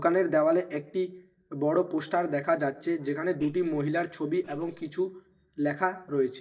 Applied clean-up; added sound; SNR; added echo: neural separator model SepFormer DNS4.